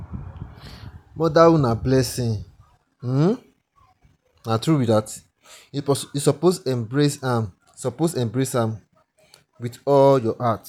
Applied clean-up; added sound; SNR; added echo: none; none; none; none.